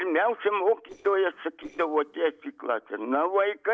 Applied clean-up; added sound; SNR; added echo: neural separator model SepFormer DNS4.